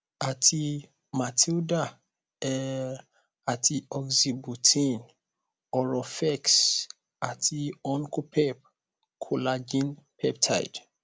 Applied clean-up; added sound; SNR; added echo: none; none; none; none.